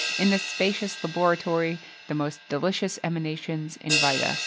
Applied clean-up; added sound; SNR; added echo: none; Crash cymbal; 5 dB; none.